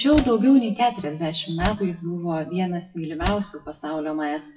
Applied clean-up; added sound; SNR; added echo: classical method WPE with log-MMSE.